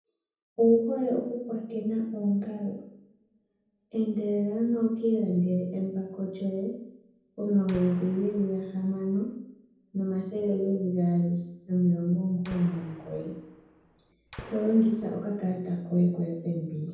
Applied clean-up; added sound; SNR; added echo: none; Gunshot, gunfire; 19 dB; reverberation time 0.9 s.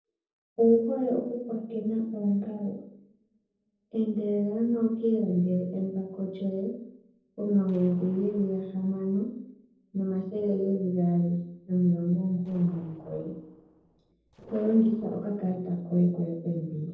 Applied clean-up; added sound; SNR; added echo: neural separator model SepFormer DNS4.